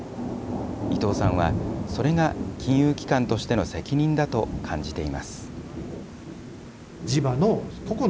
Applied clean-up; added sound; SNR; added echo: none; Thunder / Rain; 6 dB; none.